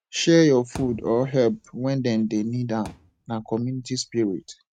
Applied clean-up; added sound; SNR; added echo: neural mask model RNNoise.